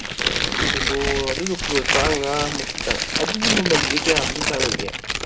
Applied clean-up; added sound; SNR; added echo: none; Tearing; -3 dB; reverberation time 0.3 s.